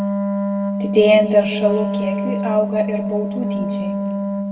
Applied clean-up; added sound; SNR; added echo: none; Wind instrument, woodwind instrument; 1 dB; reverberation time 1.6 s.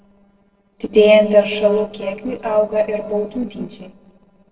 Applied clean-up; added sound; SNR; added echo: neural separator model SepFormer DNS4.